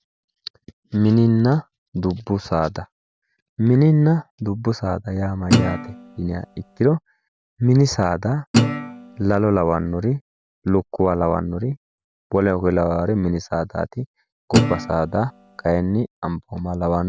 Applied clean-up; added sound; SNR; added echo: none; Guitar; 2 dB; none.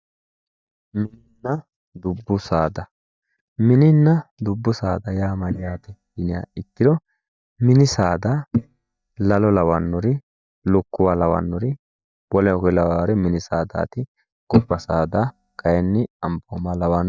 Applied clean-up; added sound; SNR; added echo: neural mask model DeepFilterNet 3.